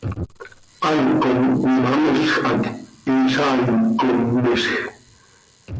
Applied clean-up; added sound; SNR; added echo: none; none; none; none.